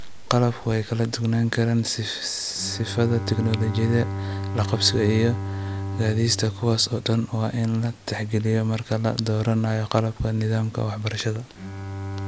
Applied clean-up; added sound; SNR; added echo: none; Bowed string instrument; 9 dB; none.